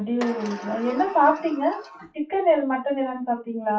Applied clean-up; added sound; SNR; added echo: classical method WPE with log-MMSE.